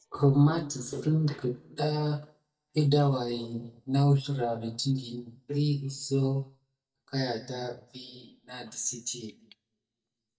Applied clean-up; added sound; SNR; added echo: neural mask model DeepFilterNet 3.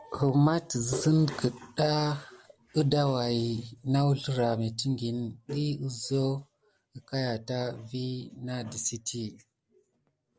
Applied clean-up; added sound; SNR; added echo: none; none; none; none.